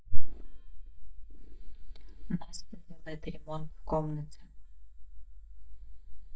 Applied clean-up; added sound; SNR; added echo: neural mask model DeepFilterNet 3.